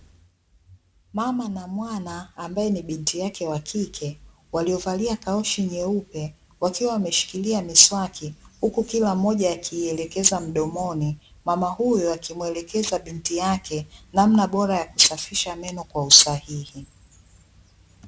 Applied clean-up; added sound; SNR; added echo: none; none; none; none.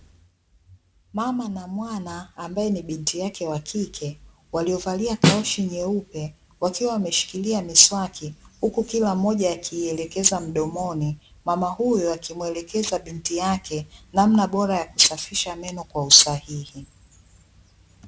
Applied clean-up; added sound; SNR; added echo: none; Snare drum; -1 dB; none.